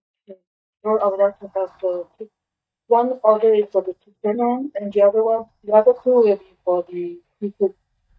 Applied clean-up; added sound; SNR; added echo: neural mask model DeepFilterNet 3.